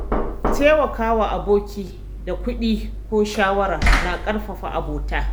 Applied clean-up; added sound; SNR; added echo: none; Knock; 2 dB; none.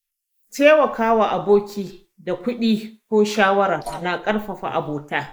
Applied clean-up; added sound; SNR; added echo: neural mask model Resemble Enhance denoiser.